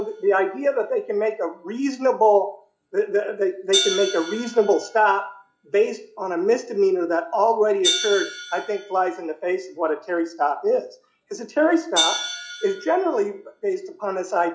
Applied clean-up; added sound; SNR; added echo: classical method log-MMSE.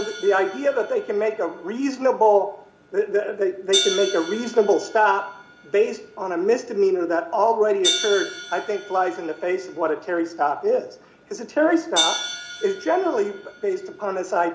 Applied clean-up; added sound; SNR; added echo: none; Hi-hat; 10 dB; none.